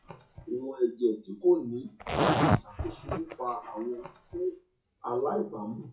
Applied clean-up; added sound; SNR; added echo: classical method WPE with log-MMSE.